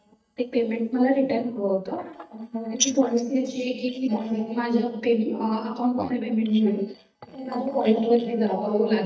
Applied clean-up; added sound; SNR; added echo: neural mask model DeepFilterNet 3.